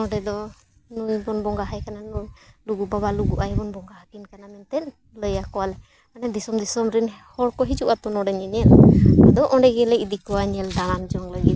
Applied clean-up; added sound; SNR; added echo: none; none; none; none.